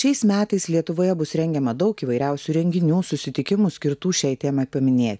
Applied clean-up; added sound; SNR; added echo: none; none; none; none.